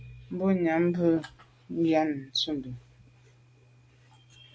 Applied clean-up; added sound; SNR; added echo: none; none; none; none.